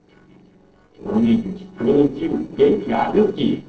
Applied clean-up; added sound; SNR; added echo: neural separator model SepFormer DNS4.